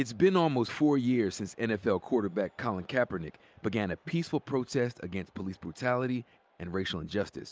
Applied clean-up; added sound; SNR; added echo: none; none; none; none.